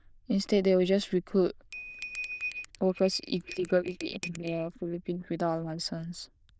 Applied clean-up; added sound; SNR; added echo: neural diffusion model UNIVERSE++.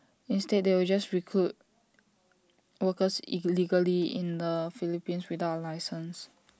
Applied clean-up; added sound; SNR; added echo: none; none; none; none.